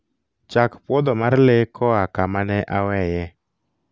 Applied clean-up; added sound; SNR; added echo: none; none; none; none.